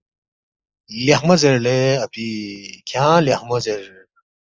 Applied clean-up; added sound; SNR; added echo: neural mask model Resemble Enhance denoiser.